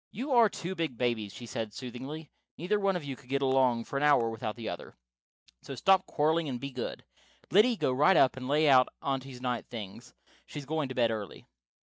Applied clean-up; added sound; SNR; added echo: none; none; none; none.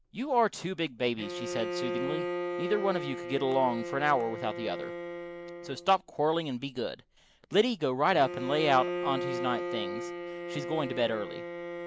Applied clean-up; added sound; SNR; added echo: none; Bowed string instrument; 6 dB; none.